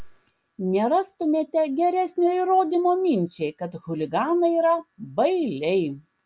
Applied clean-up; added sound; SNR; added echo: none; none; none; none.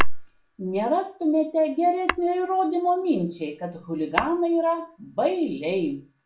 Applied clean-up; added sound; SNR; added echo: none; Tap / Hammer; 13 dB; reverberation time 0.3 s.